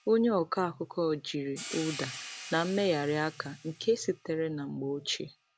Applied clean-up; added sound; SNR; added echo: none; Hi-hat; 16 dB; none.